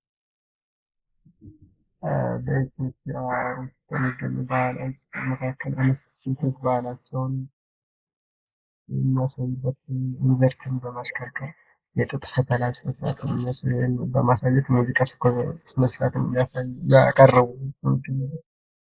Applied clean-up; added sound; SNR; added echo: neural mask model Resemble Enhance denoiser.